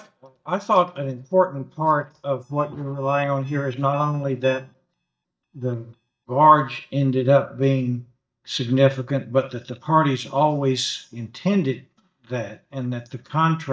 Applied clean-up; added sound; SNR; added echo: neural mask model DeepFilterNet 3.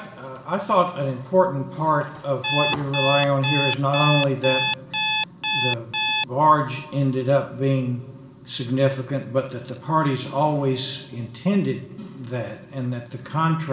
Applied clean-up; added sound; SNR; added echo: none; Alarm; 1 dB; reverberation time 0.9 s.